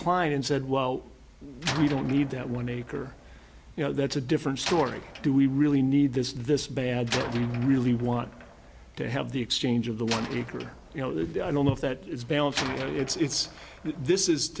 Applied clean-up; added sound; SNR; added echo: none; Slam; 14 dB; none.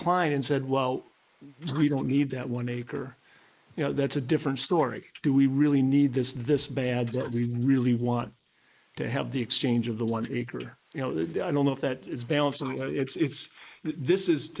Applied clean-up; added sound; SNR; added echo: neural mask model Resemble Enhance denoiser.